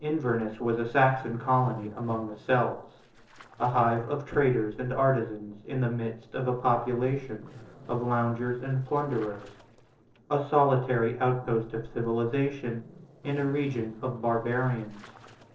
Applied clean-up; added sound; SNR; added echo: neural separator model SepFormer DNS4.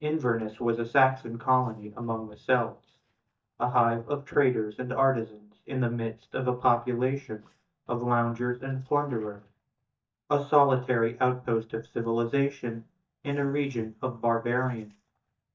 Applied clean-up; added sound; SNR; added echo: neural mask model DeepFilterNet 3.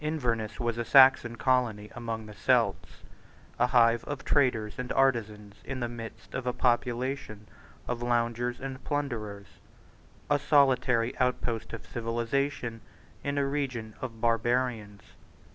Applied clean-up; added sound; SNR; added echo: none; none; none; none.